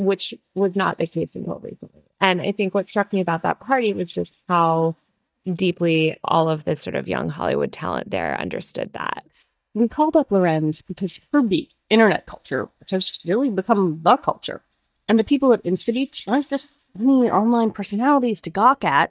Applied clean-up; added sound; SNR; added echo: neural mask model DeepFilterNet 3.